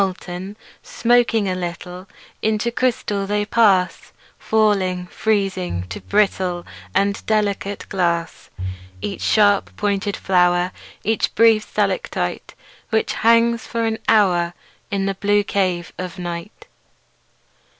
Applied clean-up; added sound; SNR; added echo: none; Bowed string instrument; 13 dB; none.